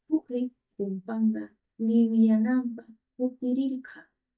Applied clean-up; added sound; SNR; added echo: neural mask model DeepFilterNet 3.